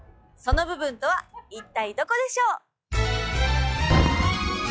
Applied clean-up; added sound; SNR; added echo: classical method log-MMSE.